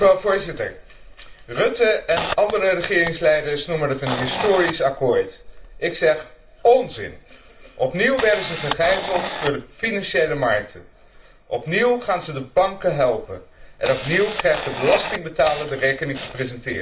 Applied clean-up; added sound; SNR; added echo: none; Camera; 12 dB; reverberation time 0.4 s.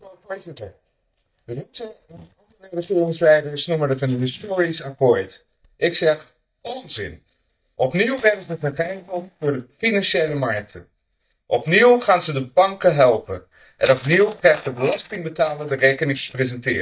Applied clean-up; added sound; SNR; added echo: neural mask model DeepFilterNet 3.